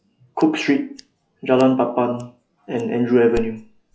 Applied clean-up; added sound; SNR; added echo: classical method log-MMSE.